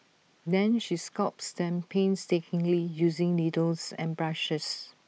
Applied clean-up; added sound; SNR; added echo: none; none; none; none.